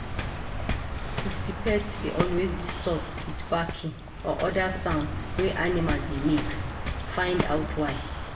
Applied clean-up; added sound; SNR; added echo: none; Waves, surf; 2 dB; reverberation time 0.6 s.